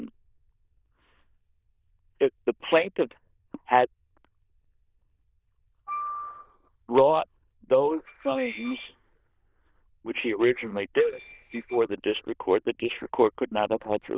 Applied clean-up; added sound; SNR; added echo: neural diffusion model UNIVERSE++.